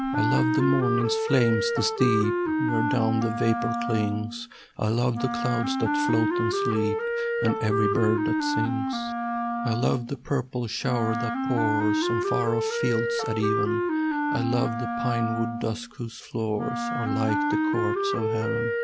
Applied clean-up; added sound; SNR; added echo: none; Wind instrument, woodwind instrument; -1 dB; none.